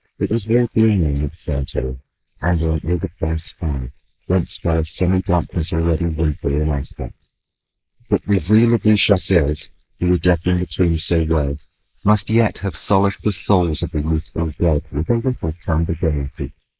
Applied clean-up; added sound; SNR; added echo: neural mask model Resemble Enhance denoiser.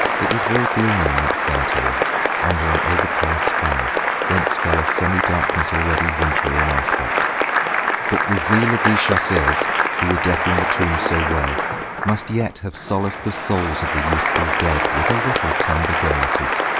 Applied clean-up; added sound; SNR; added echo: none; Applause; -4 dB; none.